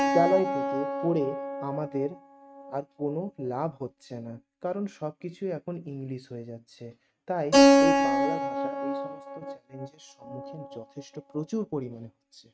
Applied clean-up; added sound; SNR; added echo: neural mask model RNNoise.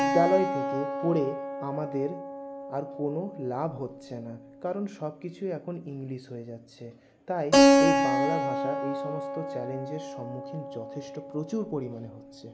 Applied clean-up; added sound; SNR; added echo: none; Keyboard (musical); -3 dB; none.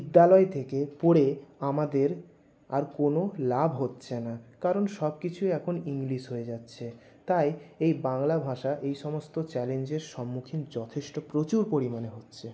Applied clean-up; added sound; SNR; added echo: none; none; none; none.